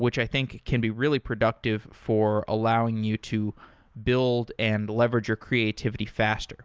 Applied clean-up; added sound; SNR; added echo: none; none; none; none.